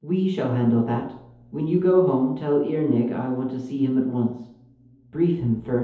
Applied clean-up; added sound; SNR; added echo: none; none; none; reverberation time 2.2 s.